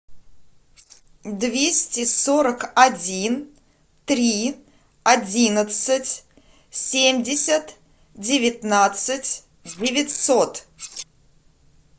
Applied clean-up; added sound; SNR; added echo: neural separator model SepFormer DNS4.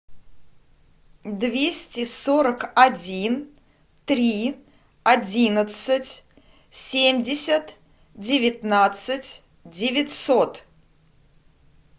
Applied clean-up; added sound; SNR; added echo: none; none; none; none.